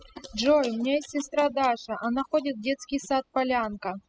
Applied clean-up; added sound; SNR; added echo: classical method spectral subtraction.